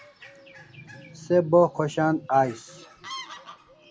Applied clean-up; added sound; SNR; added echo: none; Fowl; 20 dB; none.